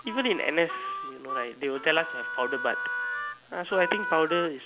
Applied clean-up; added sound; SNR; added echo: none; Harmonica; 5 dB; none.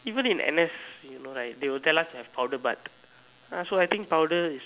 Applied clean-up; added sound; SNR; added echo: none; none; none; none.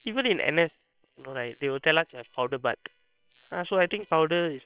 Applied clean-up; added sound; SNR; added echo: neural separator model SepFormer WHAM!.